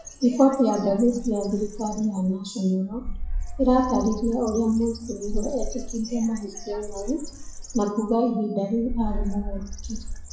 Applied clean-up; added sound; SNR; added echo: classical method WPE with log-MMSE.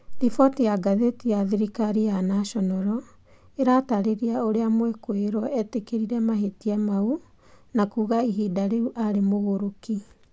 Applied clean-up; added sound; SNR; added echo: none; none; none; none.